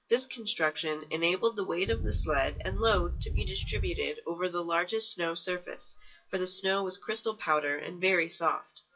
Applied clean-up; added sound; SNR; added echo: classical method WPE with log-MMSE.